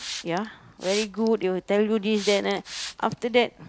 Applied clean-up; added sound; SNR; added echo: none; Hiss; 13 dB; none.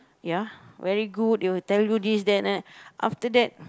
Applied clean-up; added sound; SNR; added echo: none; none; none; none.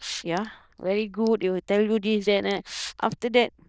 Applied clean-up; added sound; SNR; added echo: neural diffusion model UNIVERSE++.